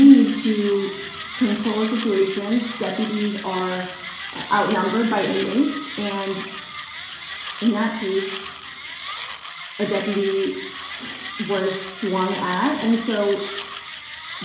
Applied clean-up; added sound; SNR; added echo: none; Mechanisms; 11 dB; reverberation time 0.7 s.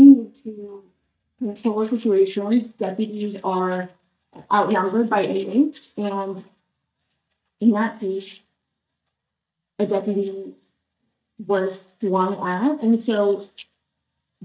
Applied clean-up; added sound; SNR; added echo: neural mask model DeepFilterNet 3.